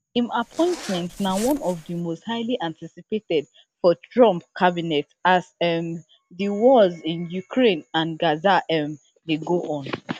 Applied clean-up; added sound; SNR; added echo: none; Zipper (clothing); 16 dB; none.